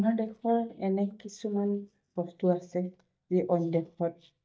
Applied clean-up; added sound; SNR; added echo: neural mask model DeepFilterNet 3.